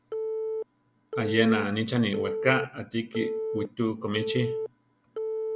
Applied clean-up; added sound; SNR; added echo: none; Telephone; 4 dB; none.